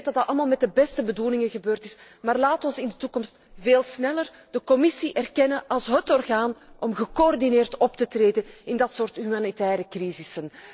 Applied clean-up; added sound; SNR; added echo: neural separator model SepFormer DNS4.